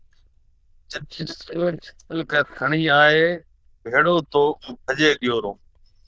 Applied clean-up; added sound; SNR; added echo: neural diffusion model UNIVERSE++.